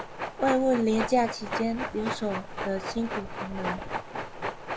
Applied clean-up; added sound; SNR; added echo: none; Train; 5 dB; none.